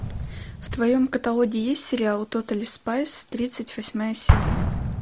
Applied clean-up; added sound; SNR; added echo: none; Explosion; 2 dB; none.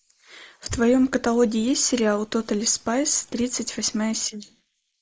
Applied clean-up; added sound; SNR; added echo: neural mask model Resemble Enhance denoiser.